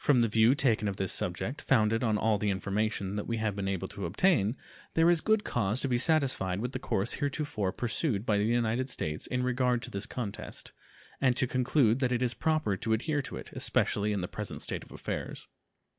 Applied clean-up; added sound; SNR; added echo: none; none; none; none.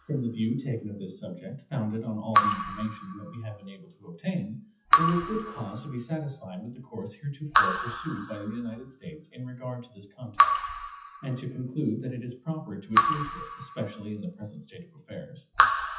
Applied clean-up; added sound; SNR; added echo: classical method WPE with log-MMSE.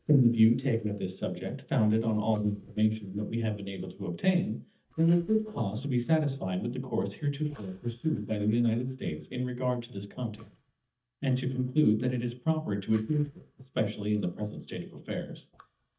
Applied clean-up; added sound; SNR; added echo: neural mask model DeepFilterNet 3.